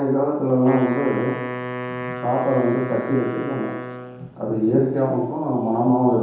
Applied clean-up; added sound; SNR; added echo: none; Wind instrument, woodwind instrument; 10 dB; reverberation time 0.8 s.